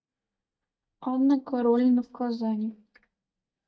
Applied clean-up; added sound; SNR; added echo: neural mask model DeepFilterNet 3.